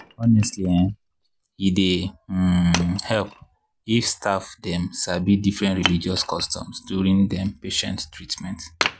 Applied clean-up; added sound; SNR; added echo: none; Wood; 13 dB; none.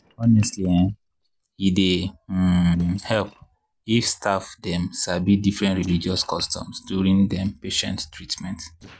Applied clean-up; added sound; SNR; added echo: neural separator model SepFormer DNS4.